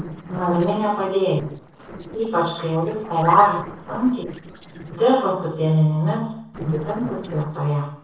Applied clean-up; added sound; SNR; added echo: neural separator model SepFormer DNS4.